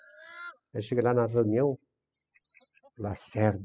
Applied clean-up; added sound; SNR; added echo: classical method spectral subtraction.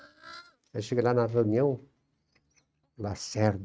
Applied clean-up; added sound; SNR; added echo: neural mask model RNNoise.